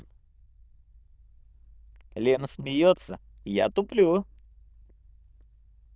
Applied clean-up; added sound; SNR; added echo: neural diffusion model UNIVERSE++.